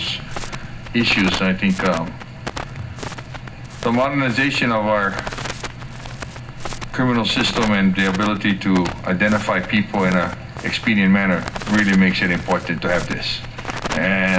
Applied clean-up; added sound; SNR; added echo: none; Crackle; 11 dB; reverberation time 0.4 s.